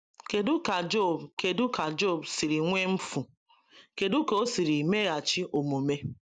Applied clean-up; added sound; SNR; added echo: none; none; none; none.